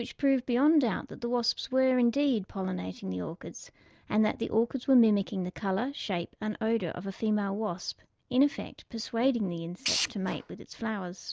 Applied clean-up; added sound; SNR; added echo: none; Tools; 4 dB; none.